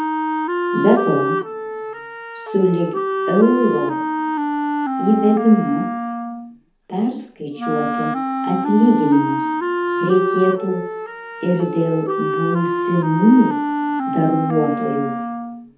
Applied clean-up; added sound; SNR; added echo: none; Wind instrument, woodwind instrument; 3 dB; reverberation time 0.6 s.